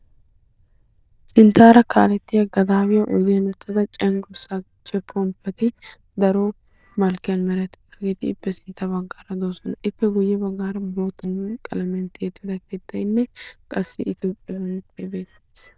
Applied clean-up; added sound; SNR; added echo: neural diffusion model UNIVERSE++.